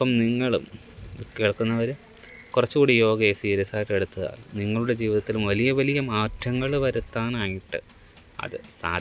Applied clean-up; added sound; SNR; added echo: none; none; none; none.